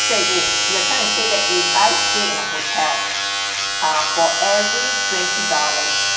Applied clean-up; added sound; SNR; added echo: none; Domestic sounds, home sounds; -4 dB; reverberation time 1.8 s.